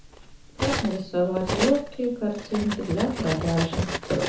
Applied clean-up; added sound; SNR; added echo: none; Cutlery, silverware; 5 dB; reverberation time 0.9 s.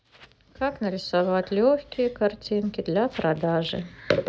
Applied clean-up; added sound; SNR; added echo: none; none; none; none.